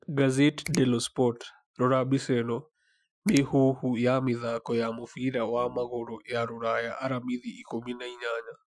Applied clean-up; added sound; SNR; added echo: classical method Wiener filter.